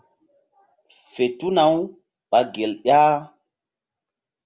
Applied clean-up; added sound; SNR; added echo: none; none; none; none.